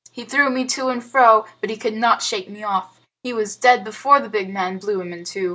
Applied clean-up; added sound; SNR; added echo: none; none; none; none.